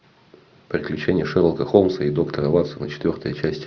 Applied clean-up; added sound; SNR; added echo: none; none; none; none.